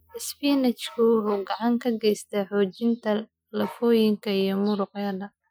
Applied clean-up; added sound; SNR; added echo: classical method Wiener filter.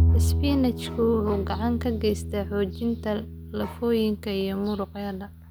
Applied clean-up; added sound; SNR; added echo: none; Bowed string instrument; 2 dB; none.